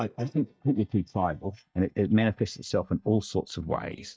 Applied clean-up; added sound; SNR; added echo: neural mask model DeepFilterNet 3.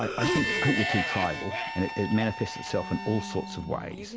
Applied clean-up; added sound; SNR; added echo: none; Cough + Harmonica; 2 dB; none.